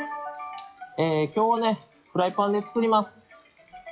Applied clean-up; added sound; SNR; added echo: classical method WPE with log-MMSE.